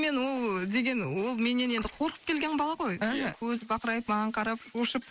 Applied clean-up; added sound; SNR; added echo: neural mask model Resemble Enhance denoiser.